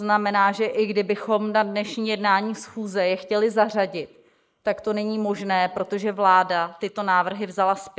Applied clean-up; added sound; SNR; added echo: neural mask model Resemble Enhance denoiser.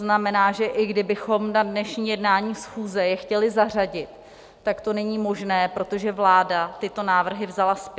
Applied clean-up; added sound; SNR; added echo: none; none; none; none.